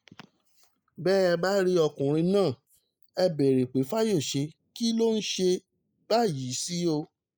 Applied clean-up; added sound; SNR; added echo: neural mask model Resemble Enhance denoiser.